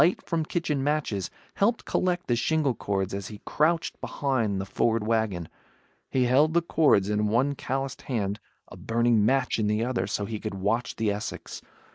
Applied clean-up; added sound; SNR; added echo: neural mask model Resemble Enhance denoiser.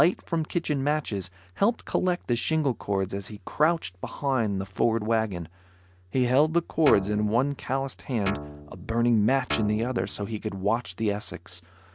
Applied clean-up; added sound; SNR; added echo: none; Guitar; 10 dB; none.